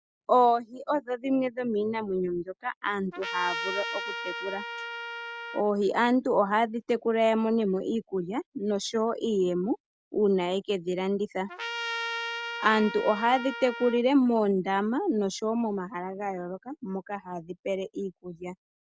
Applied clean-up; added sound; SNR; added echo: none; Trumpet; 8 dB; none.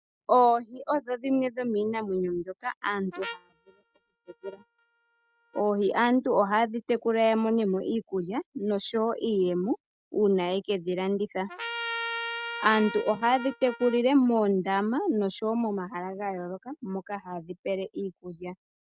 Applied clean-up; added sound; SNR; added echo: neural mask model RNNoise.